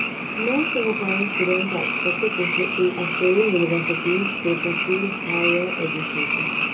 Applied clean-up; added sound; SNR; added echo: none; Frog; 1 dB; reverberation time 0.2 s.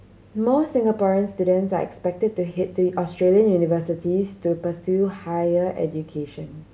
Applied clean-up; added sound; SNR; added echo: none; none; none; none.